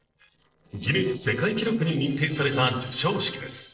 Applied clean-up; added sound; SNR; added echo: neural separator model SepFormer DNS4.